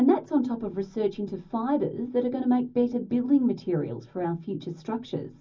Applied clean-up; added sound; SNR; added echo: none; none; none; reverberation time 0.4 s.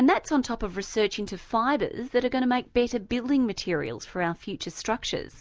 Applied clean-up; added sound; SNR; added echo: none; none; none; none.